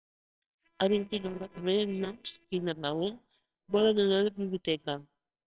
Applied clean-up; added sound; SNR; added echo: neural separator model SepFormer WHAMR!.